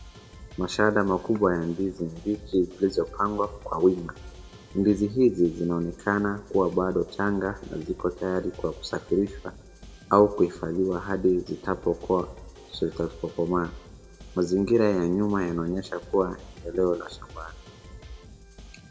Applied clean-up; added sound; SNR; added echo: none; Drum kit; 18 dB; reverberation time 0.9 s.